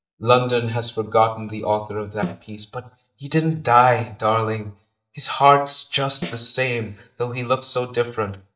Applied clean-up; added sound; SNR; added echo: neural mask model DeepFilterNet 3.